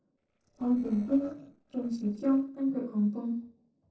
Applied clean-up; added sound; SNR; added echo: neural separator model SepFormer DNS4.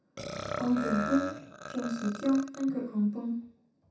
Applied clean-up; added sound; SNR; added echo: none; Burping, eructation; 7 dB; reverberation time 0.7 s.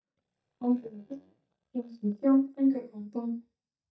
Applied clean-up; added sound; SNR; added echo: neural mask model DeepFilterNet 3.